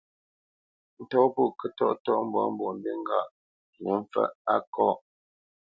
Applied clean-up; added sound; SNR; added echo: none; none; none; none.